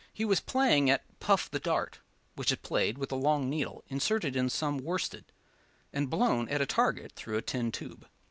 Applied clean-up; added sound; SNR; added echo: none; none; none; none.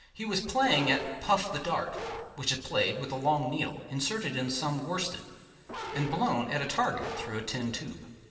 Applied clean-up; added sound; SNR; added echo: none; Bark; 10 dB; reverberation time 2.6 s.